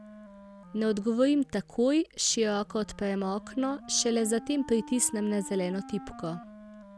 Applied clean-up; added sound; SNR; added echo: none; Wind instrument, woodwind instrument; 18 dB; none.